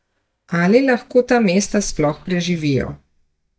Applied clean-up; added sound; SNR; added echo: neural mask model DeepFilterNet 3.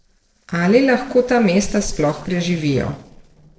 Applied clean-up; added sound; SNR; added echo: neural separator model SepFormer DNS4.